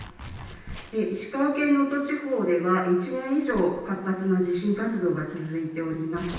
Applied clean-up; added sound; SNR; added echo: none; Tearing; 19 dB; reverberation time 0.9 s.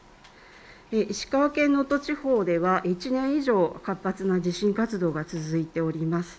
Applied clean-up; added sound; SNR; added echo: none; none; none; none.